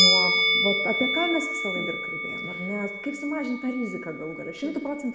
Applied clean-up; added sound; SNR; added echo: none; Musical instrument; -4 dB; reverberation time 0.9 s.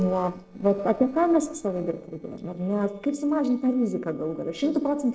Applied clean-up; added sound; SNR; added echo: neural separator model SepFormer DNS4.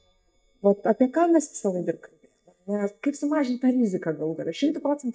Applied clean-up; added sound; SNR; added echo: neural mask model DeepFilterNet 3.